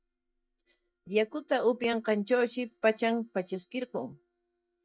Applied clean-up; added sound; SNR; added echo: neural mask model DeepFilterNet 3.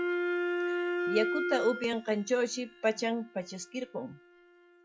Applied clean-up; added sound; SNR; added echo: classical method log-MMSE.